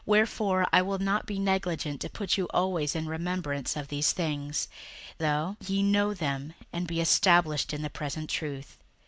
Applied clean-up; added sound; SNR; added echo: none; none; none; none.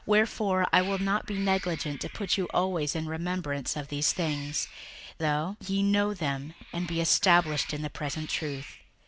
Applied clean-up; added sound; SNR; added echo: none; Cat; 17 dB; none.